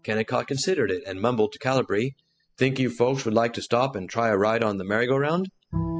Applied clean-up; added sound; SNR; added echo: classical method spectral subtraction.